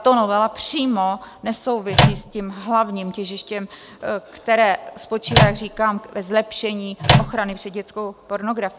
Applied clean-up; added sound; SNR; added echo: none; Microwave oven; -4 dB; none.